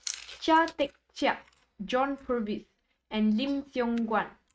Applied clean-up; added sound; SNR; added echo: neural mask model RNNoise.